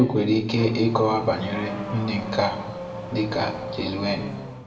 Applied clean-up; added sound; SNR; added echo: none; Accelerating, revving, vroom / Car; 10 dB; reverberation time 0.8 s.